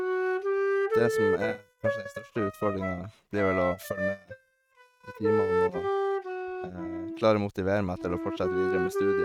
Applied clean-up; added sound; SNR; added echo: neural mask model RNNoise.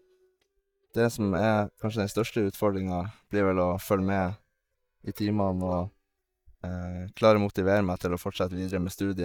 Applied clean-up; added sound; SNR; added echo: neural mask model DeepFilterNet 3.